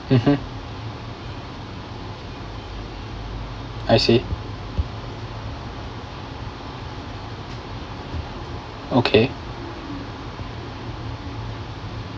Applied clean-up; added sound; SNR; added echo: none; none; none; none.